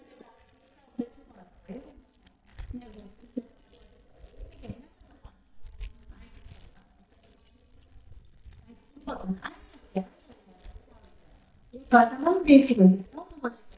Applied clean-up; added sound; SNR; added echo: neural mask model DeepFilterNet 3.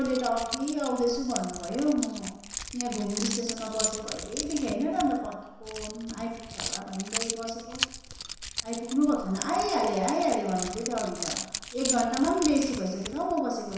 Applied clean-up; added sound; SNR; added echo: none; Keys jangling; 7 dB; reverberation time 1.0 s.